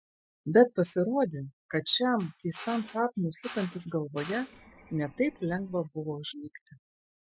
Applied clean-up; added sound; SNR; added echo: classical method Wiener filter.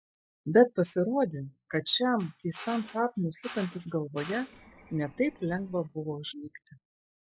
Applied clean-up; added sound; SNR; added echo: classical method log-MMSE.